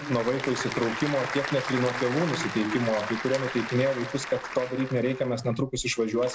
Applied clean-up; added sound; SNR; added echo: none; Applause / Crowd; 8 dB; none.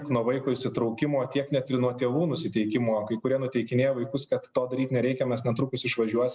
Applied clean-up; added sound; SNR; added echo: none; none; none; none.